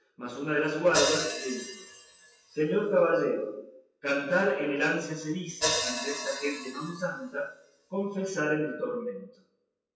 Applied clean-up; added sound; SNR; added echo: classical method WPE with log-MMSE.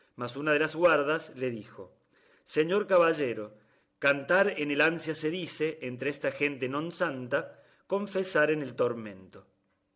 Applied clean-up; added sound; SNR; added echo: none; none; none; none.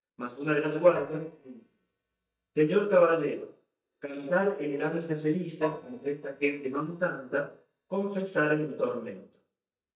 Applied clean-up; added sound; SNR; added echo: neural mask model DeepFilterNet 3.